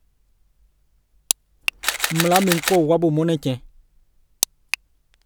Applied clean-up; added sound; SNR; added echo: none; Camera; 2 dB; none.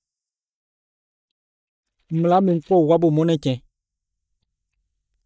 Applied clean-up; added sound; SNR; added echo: neural mask model DeepFilterNet 3.